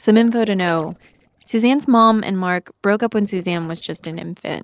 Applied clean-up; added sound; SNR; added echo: neural separator model SepFormer DNS4.